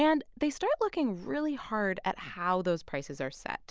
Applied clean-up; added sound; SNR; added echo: none; none; none; none.